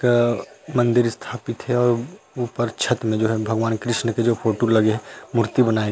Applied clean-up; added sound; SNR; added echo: none; none; none; none.